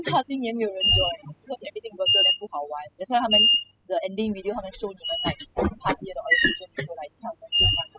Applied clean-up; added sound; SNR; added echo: classical method spectral subtraction.